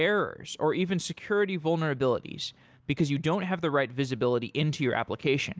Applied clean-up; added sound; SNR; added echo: none; none; none; none.